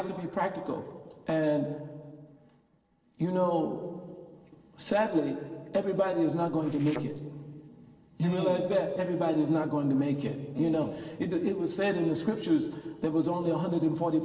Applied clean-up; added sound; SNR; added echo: neural separator model SepFormer DNS4.